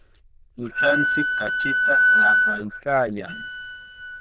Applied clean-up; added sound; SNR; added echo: neural diffusion model UNIVERSE++.